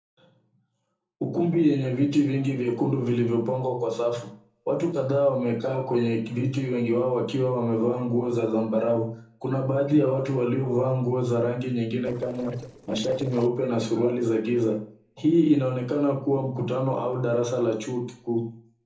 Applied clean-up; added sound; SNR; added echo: neural separator model SepFormer DNS4.